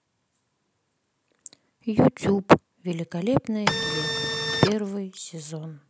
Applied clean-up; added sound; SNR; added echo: none; Printer; 0 dB; none.